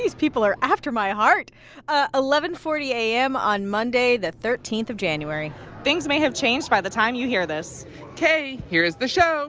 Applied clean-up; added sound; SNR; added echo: none; none; none; none.